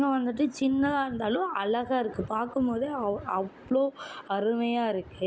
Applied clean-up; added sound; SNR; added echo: none; none; none; none.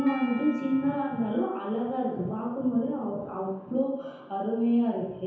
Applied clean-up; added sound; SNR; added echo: none; Doorbell; 20 dB; reverberation time 0.9 s.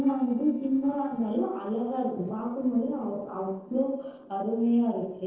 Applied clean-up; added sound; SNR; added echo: neural separator model SepFormer DNS4.